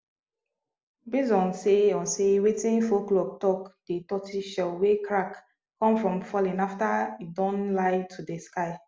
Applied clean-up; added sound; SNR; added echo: none; none; none; none.